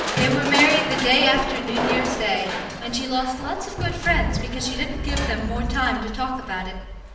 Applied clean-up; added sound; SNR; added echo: none; Crushing; 3 dB; reverberation time 0.8 s.